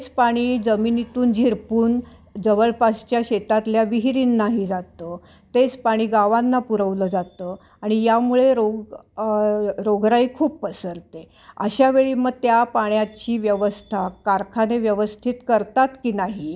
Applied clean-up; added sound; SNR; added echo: none; none; none; none.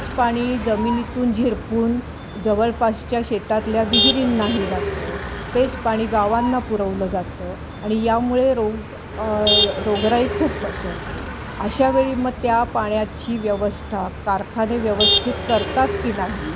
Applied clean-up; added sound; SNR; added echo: none; Motor vehicle (road); 4 dB; none.